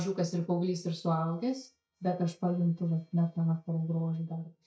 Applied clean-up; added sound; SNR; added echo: neural mask model DeepFilterNet 3.